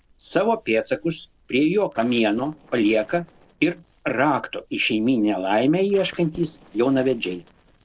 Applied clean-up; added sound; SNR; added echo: neural separator model SepFormer DNS4.